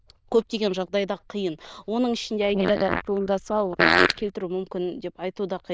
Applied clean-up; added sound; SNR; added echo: neural diffusion model UNIVERSE++.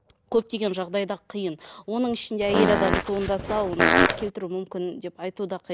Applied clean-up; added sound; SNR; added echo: none; Fart; -4 dB; none.